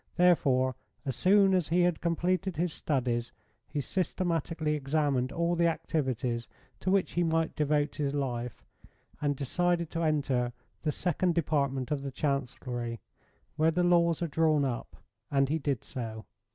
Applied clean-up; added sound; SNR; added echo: none; none; none; none.